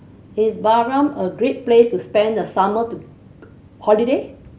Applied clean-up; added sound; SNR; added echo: none; none; none; none.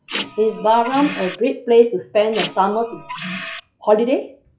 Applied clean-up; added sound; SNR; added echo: classical method log-MMSE.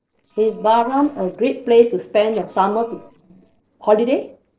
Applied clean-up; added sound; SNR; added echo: neural separator model SepFormer DNS4.